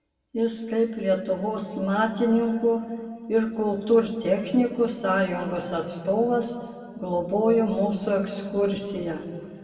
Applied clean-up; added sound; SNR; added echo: none; none; none; reverberation time 1.8 s.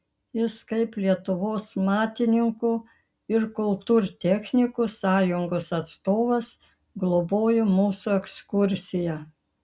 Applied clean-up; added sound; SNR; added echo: none; none; none; none.